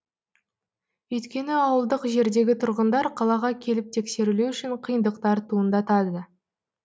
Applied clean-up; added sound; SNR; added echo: none; none; none; none.